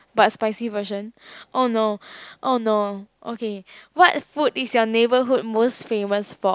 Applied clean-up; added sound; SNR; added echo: none; none; none; none.